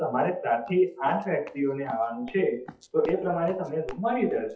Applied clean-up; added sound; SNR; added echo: classical method WPE with log-MMSE.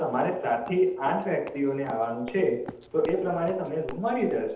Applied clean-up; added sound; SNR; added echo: none; Run; 19 dB; reverberation time 0.8 s.